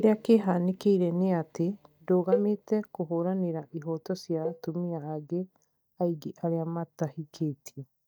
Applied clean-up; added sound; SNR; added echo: neural mask model DeepFilterNet 3.